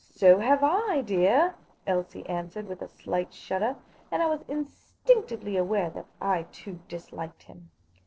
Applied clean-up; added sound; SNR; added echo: neural separator model SepFormer DNS4.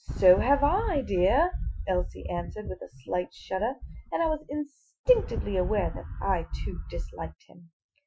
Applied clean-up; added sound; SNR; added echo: classical method Wiener filter.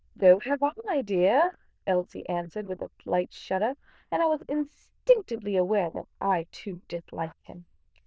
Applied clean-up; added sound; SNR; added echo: neural diffusion model UNIVERSE++.